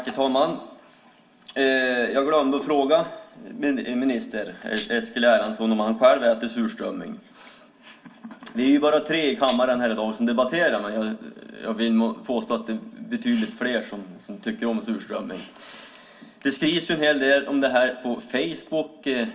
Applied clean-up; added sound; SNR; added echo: none; Tambourine; -1 dB; reverberation time 0.2 s.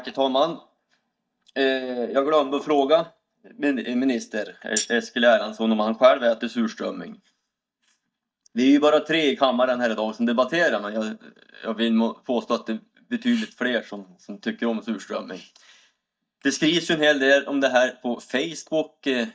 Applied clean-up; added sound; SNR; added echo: neural mask model DeepFilterNet 3.